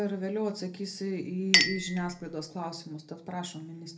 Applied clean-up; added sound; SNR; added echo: none; Chink, clink; 0 dB; reverberation time 0.3 s.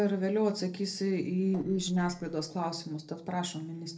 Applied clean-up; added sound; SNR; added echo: neural separator model SepFormer DNS4.